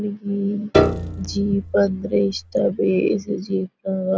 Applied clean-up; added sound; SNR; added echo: none; Piano; 3 dB; none.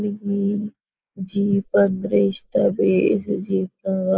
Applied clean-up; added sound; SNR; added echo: neural mask model Resemble Enhance denoiser.